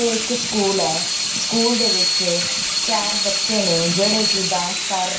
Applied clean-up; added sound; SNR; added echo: none; Sink (filling or washing) / Water tap, faucet; -2 dB; reverberation time 0.5 s.